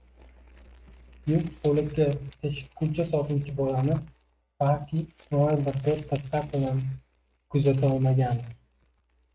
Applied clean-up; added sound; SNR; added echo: neural mask model RNNoise.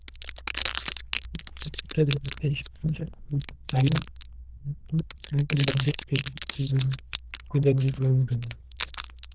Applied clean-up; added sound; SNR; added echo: neural diffusion model UNIVERSE++.